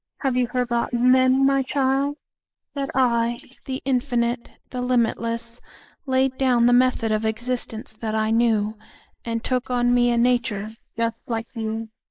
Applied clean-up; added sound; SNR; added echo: neural mask model Resemble Enhance denoiser.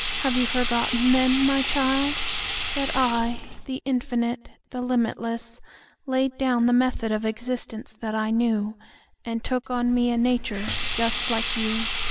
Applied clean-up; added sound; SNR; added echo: none; Sink (filling or washing); 1 dB; none.